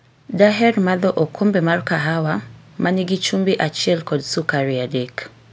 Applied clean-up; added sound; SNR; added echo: none; none; none; none.